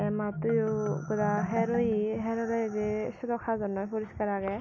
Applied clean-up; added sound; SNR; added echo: none; Marimba, xylophone; 8 dB; none.